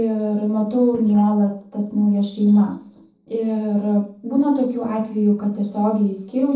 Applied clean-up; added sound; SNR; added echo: neural separator model SepFormer DNS4.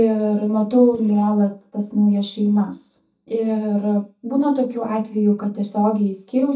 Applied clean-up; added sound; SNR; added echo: neural mask model DeepFilterNet 3.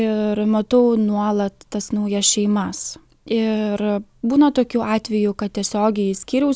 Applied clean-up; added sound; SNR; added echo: none; none; none; none.